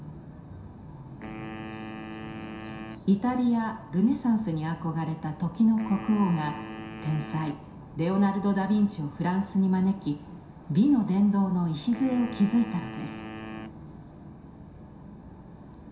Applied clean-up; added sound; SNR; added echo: none; Wind instrument, woodwind instrument; 14 dB; reverberation time 0.7 s.